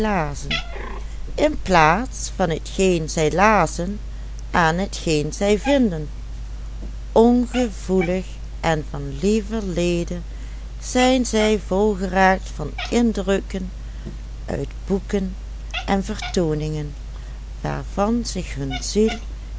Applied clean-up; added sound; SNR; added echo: none; Cat; 15 dB; none.